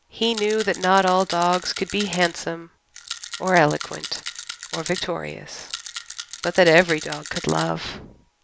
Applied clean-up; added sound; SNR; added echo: none; Rattle; 12 dB; none.